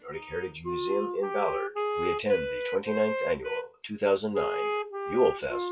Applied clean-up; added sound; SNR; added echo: classical method WPE with log-MMSE.